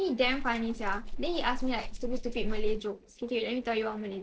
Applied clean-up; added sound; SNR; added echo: neural separator model SepFormer DNS4.